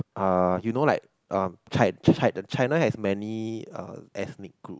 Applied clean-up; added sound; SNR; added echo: none; none; none; none.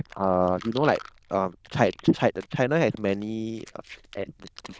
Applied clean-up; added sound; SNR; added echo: neural diffusion model UNIVERSE++.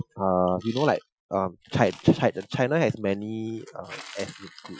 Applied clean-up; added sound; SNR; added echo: classical method Wiener filter.